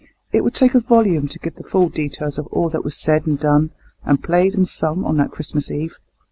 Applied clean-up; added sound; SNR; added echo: none; none; none; none.